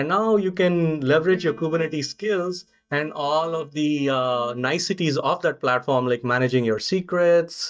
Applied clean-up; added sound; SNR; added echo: neural mask model DeepFilterNet 3.